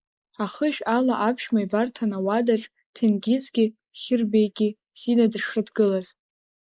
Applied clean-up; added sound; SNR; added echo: neural mask model Resemble Enhance denoiser.